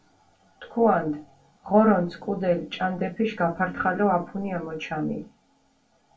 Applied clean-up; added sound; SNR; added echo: none; none; none; reverberation time 0.2 s.